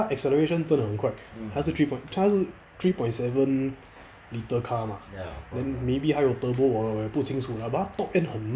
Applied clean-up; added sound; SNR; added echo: none; none; none; none.